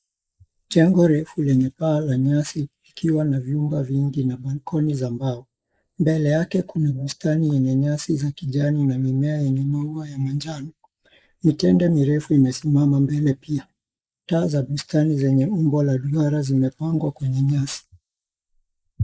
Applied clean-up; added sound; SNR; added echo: neural mask model Resemble Enhance denoiser.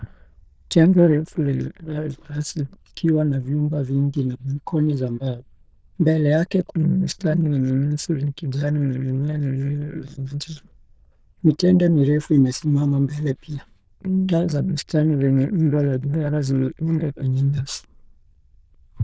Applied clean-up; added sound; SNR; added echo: neural diffusion model UNIVERSE++.